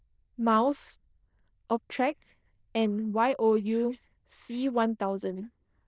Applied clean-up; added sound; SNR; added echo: neural diffusion model UNIVERSE++.